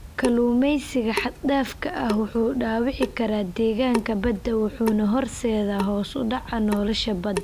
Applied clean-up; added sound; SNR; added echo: none; Drip / Sink (filling or washing) / Water tap, faucet; 12 dB; none.